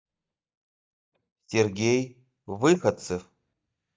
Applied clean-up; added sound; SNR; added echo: neural mask model DeepFilterNet 3.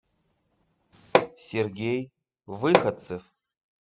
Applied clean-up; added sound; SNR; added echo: classical method spectral subtraction.